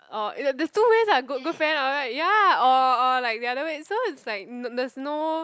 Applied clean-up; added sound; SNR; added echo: none; none; none; none.